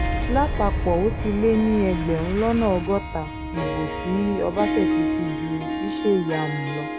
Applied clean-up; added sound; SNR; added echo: none; Harp + Boom; 2 dB; none.